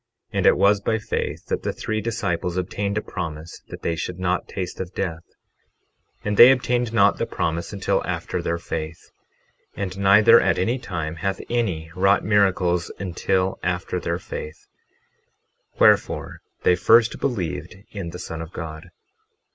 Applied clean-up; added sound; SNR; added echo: none; none; none; none.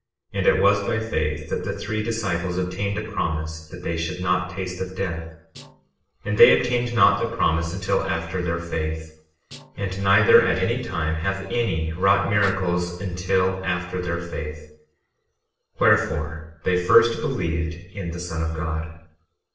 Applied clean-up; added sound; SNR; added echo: neural separator model SepFormer DNS4.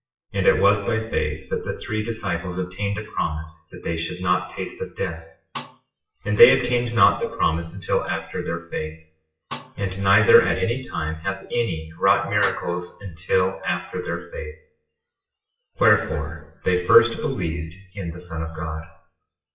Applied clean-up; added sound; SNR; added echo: classical method WPE with log-MMSE.